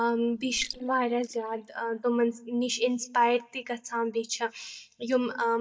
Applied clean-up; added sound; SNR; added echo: neural mask model DeepFilterNet 3.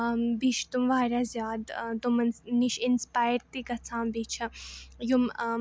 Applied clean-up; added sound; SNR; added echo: none; none; none; none.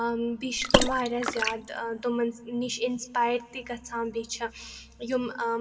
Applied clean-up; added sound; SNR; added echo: none; Water / Splash, splatter; -2 dB; reverberation time 2.8 s.